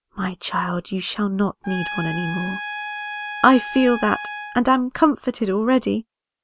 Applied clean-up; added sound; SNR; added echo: none; Trumpet; 10 dB; none.